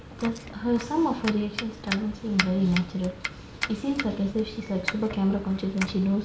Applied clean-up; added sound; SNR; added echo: none; Domestic sounds, home sounds; 9 dB; none.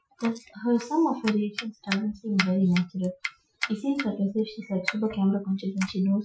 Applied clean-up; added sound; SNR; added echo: classical method Wiener filter.